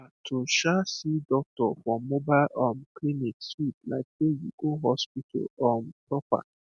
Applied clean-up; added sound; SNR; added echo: none; none; none; none.